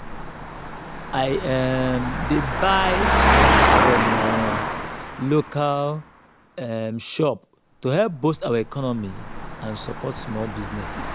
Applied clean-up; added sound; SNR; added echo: none; Engine; -1 dB; none.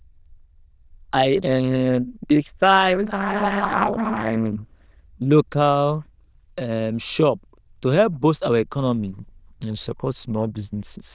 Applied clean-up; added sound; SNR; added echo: neural diffusion model UNIVERSE++.